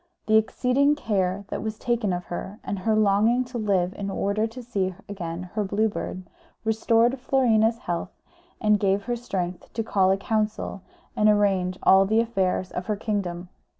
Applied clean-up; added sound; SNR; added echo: none; none; none; none.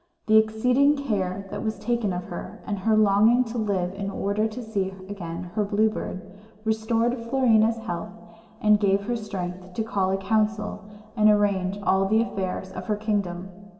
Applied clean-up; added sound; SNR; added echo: none; none; none; reverberation time 1.6 s.